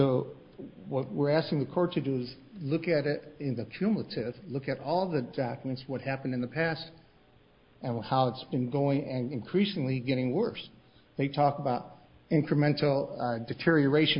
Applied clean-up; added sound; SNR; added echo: none; none; none; none.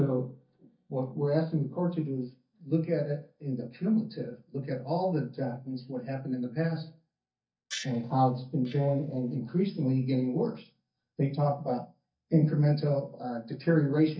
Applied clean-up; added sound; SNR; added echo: neural mask model DeepFilterNet 3.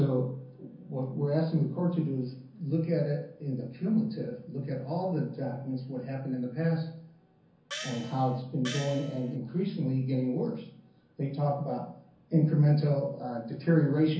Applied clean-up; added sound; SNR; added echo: none; Gong; 12 dB; reverberation time 0.6 s.